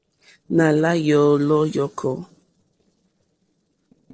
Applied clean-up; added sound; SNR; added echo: neural separator model SepFormer DNS4.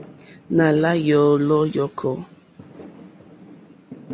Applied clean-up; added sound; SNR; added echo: none; Fireworks; 18 dB; none.